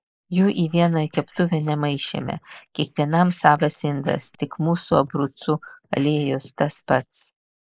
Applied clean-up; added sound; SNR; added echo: neural mask model Resemble Enhance denoiser.